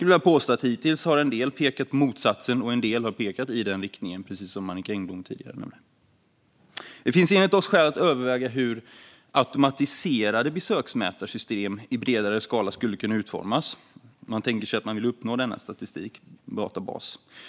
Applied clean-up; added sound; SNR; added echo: none; none; none; none.